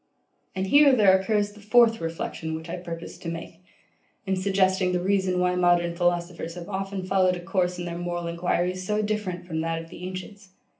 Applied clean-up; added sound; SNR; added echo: none; none; none; reverberation time 0.3 s.